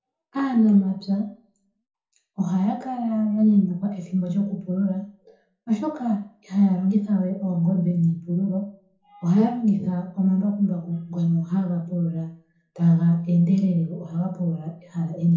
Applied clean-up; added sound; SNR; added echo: none; none; none; reverberation time 0.6 s.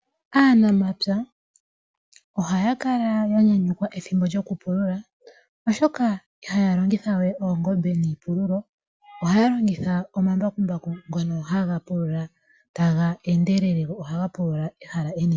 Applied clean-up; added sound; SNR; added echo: none; none; none; none.